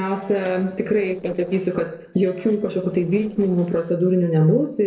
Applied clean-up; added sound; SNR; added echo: neural separator model SepFormer DNS4.